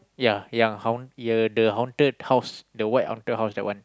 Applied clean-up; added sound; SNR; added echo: none; none; none; none.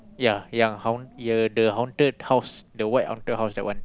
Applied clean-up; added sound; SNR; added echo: none; Wind; 17 dB; none.